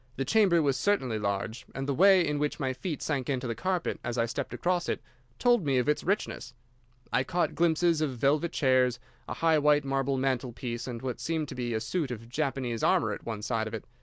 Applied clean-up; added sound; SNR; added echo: none; none; none; none.